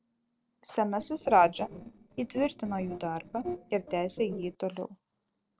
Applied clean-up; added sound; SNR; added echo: neural separator model SepFormer DNS4.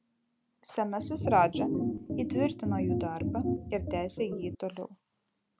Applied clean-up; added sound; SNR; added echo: none; Organ; 0 dB; none.